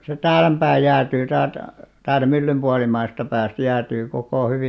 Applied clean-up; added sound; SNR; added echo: none; none; none; none.